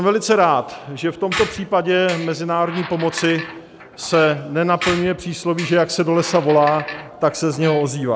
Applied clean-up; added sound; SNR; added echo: none; Squeak; 13 dB; none.